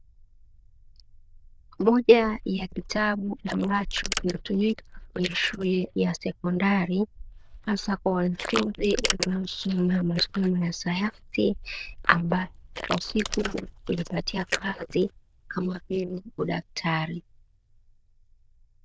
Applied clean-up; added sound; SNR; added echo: neural diffusion model UNIVERSE++.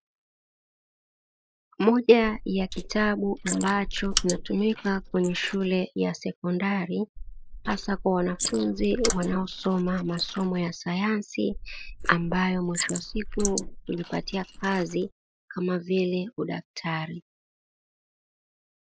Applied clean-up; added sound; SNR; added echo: neural mask model Resemble Enhance denoiser.